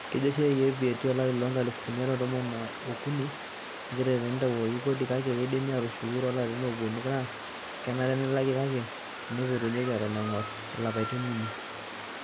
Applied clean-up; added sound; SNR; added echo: none; Water; 9 dB; none.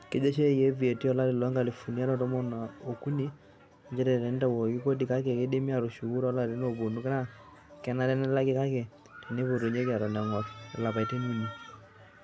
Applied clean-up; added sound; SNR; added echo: none; none; none; none.